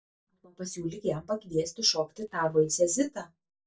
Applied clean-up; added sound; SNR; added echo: neural mask model DeepFilterNet 3.